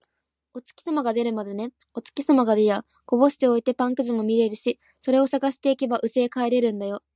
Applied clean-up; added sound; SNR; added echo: none; none; none; none.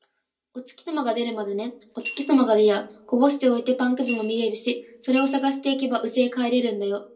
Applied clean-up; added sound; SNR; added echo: none; Coin (dropping) / Glass; 14 dB; reverberation time 0.2 s.